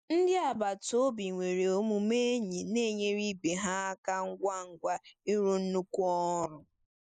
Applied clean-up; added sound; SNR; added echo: neural mask model Resemble Enhance denoiser.